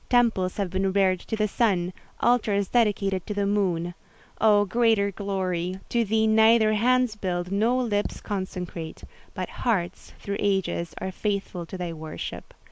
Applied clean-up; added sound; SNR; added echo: none; none; none; none.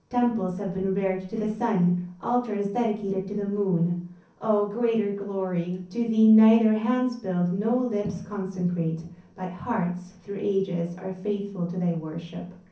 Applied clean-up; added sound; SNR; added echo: none; none; none; reverberation time 0.6 s.